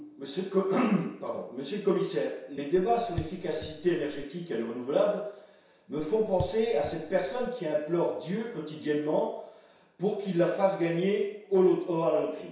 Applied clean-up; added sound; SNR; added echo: none; Raindrop / Drip; 12 dB; reverberation time 0.7 s.